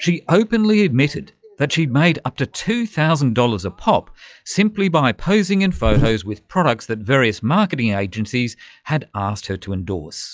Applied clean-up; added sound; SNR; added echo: classical method log-MMSE.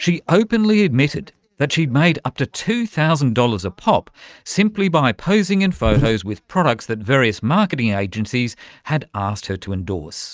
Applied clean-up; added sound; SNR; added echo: neural mask model RNNoise.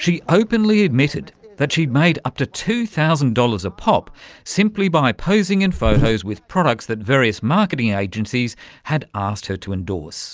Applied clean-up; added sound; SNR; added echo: none; Buzz; -1 dB; none.